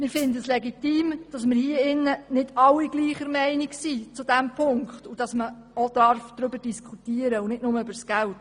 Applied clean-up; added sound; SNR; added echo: none; Rattle (instrument); 18 dB; none.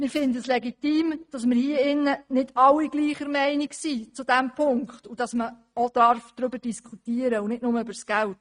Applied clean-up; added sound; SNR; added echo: neural mask model RNNoise.